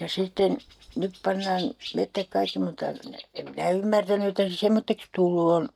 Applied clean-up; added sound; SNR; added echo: neural mask model DeepFilterNet 3.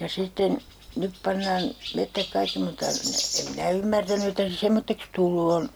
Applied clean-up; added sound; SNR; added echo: none; Chirp, tweet; 10 dB; none.